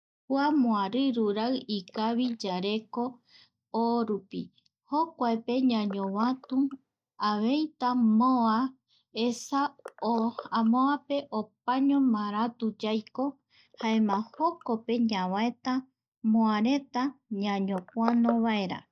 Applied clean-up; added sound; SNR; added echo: neural mask model DeepFilterNet 3.